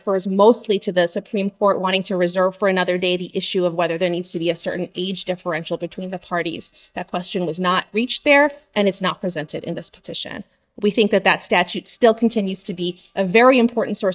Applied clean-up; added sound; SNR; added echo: neural mask model DeepFilterNet 3.